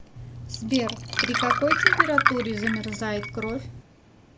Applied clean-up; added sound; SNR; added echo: none; Glass; -3 dB; none.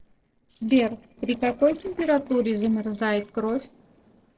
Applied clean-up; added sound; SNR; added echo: neural separator model SepFormer DNS4.